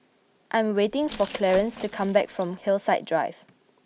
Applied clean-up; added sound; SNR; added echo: none; Glass; 16 dB; none.